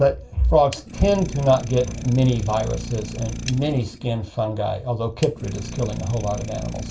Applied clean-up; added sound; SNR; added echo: none; Idling; 11 dB; reverberation time 0.2 s.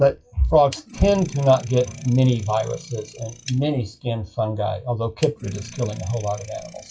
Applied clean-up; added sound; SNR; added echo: classical method WPE with log-MMSE.